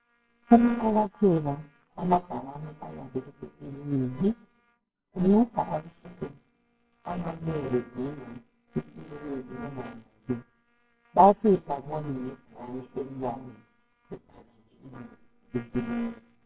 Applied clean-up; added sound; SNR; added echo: neural separator model SepFormer WHAMR!.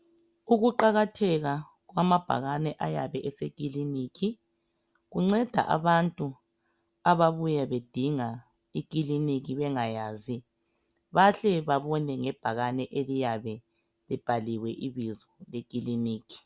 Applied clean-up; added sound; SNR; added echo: none; none; none; none.